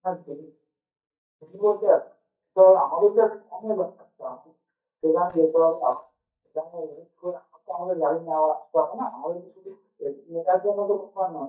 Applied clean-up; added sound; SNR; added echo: neural mask model DeepFilterNet 3.